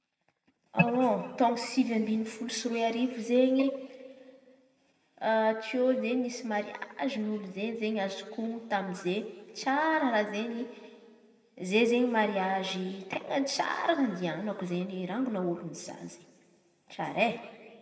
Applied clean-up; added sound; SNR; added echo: none; none; none; reverberation time 1.5 s.